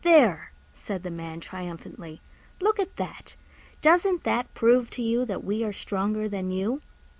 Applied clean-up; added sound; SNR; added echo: none; none; none; none.